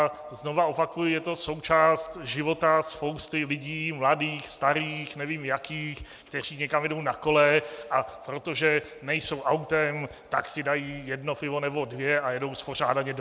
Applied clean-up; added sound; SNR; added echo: none; none; none; none.